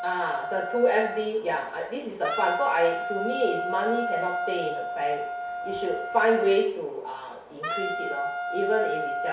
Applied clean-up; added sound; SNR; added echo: none; Wind instrument, woodwind instrument; 5 dB; reverberation time 0.6 s.